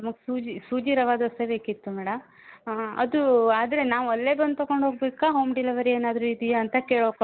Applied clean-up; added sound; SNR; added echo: none; none; none; none.